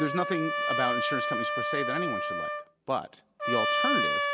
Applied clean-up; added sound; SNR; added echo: none; Trumpet; -3 dB; none.